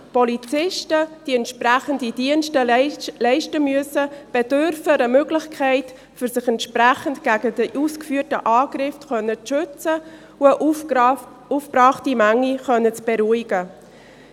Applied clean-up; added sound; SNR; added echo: none; none; none; none.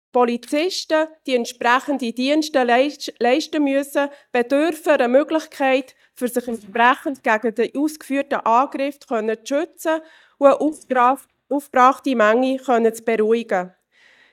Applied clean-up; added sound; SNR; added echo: neural mask model DeepFilterNet 3.